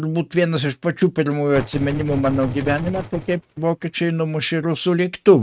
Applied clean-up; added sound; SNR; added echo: neural mask model RNNoise.